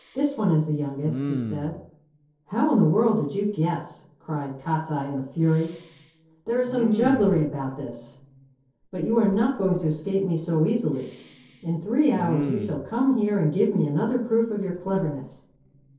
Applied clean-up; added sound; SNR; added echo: neural separator model SepFormer DNS4.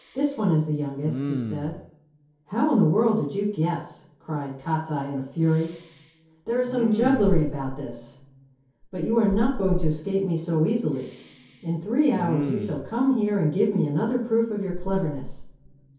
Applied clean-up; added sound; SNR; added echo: none; Respiratory sounds; 9 dB; reverberation time 0.6 s.